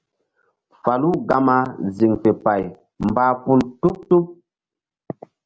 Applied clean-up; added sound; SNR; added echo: none; none; none; none.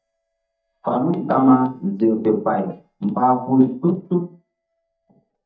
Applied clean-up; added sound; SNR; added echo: neural mask model DeepFilterNet 3.